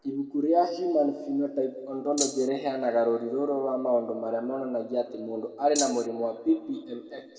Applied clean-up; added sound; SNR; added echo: none; Rattle (instrument); 3 dB; reverberation time 1.6 s.